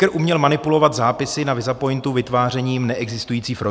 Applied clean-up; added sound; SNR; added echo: none; none; none; none.